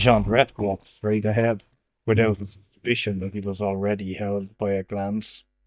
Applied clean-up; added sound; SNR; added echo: neural mask model DeepFilterNet 3.